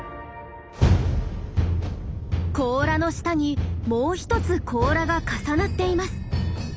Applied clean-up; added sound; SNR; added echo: none; none; none; none.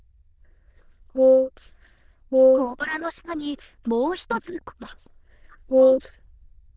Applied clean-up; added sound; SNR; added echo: neural diffusion model UNIVERSE++.